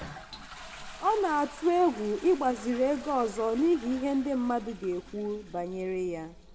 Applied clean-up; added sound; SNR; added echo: none; Toilet flush; 17 dB; reverberation time 1.2 s.